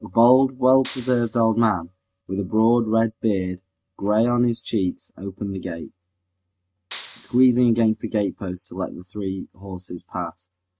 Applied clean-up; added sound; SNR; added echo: neural mask model RNNoise.